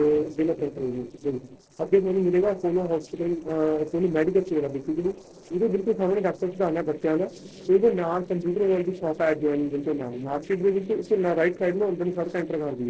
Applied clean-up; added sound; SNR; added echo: neural separator model SepFormer DNS4.